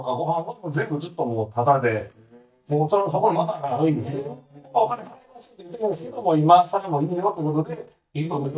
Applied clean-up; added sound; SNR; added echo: neural mask model DeepFilterNet 3.